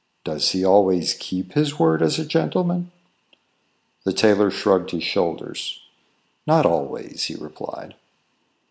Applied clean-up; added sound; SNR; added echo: none; none; none; none.